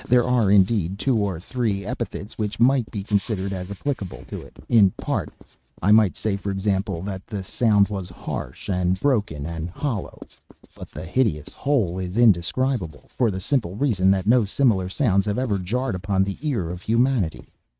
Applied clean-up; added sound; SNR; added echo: neural mask model RNNoise.